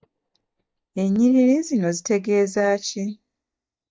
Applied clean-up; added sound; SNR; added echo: neural mask model DeepFilterNet 3.